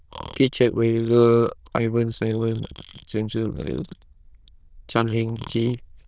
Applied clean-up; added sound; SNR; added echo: neural diffusion model UNIVERSE++.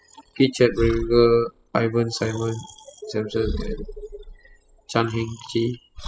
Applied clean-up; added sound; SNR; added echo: classical method spectral subtraction.